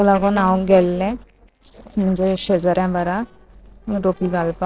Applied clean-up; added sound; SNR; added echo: neural separator model SepFormer DNS4.